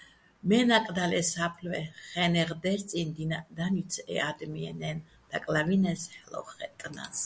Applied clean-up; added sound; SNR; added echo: none; none; none; none.